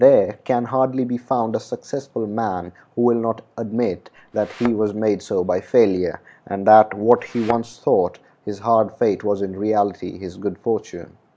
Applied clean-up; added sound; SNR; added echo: none; Thump, thud; 15 dB; none.